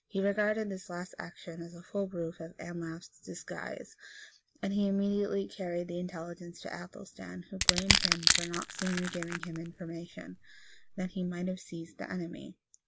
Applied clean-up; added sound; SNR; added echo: none; Crushing; -4 dB; none.